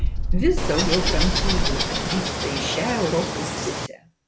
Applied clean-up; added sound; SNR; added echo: none; Water / Bird + Bird; -3 dB; none.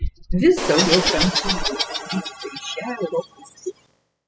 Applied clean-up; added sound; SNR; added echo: classical method spectral subtraction.